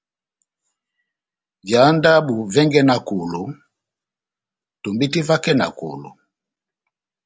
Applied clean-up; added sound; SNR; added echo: none; none; none; none.